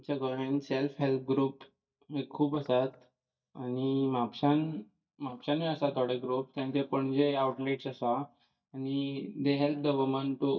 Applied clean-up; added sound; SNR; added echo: neural mask model DeepFilterNet 3.